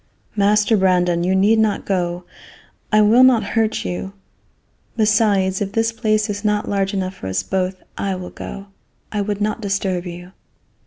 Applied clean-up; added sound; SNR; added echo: none; none; none; none.